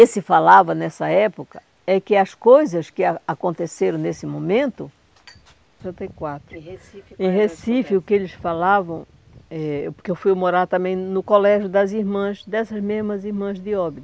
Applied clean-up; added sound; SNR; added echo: none; none; none; none.